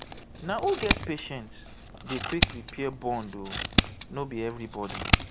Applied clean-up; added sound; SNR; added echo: none; Scissors; -3 dB; none.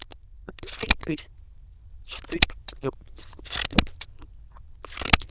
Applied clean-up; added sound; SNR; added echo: neural diffusion model UNIVERSE++.